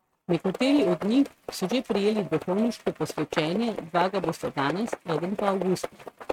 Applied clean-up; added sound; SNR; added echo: neural mask model RNNoise.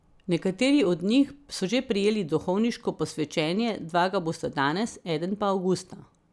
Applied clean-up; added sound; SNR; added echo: none; none; none; none.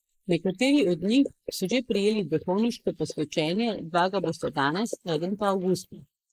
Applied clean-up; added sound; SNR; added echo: neural mask model Resemble Enhance denoiser.